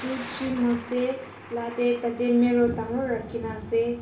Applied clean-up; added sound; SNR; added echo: none; Thunder; 18 dB; reverberation time 0.5 s.